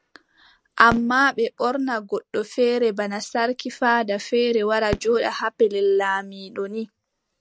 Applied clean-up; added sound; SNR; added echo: neural mask model RNNoise.